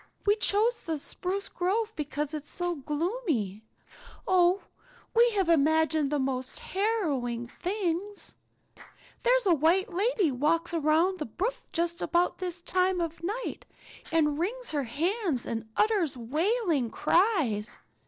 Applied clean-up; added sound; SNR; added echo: neural separator model SepFormer DNS4.